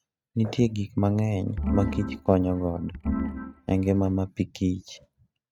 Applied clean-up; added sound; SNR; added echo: neural mask model RNNoise.